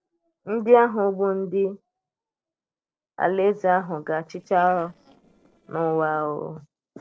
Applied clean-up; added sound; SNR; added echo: neural separator model SepFormer DNS4.